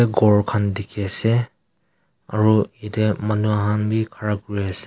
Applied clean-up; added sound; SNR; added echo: none; none; none; none.